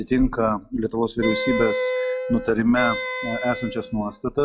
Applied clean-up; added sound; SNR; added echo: classical method log-MMSE.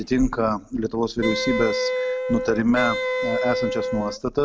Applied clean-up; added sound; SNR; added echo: none; Wind instrument, woodwind instrument; 2 dB; none.